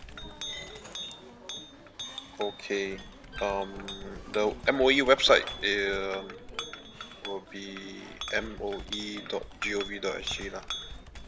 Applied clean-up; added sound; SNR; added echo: none; Chink, clink + Computer keyboard; 10 dB; none.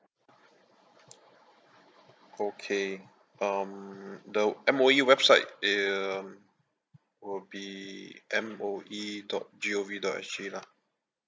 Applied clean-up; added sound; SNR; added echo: none; none; none; none.